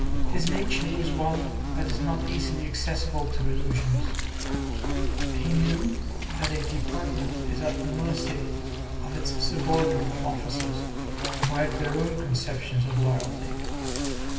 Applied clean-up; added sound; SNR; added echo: none; Insect; -2 dB; reverberation time 2.1 s.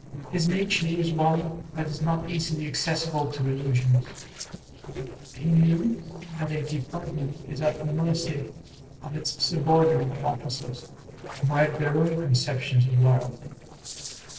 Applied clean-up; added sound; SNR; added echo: neural separator model SepFormer DNS4.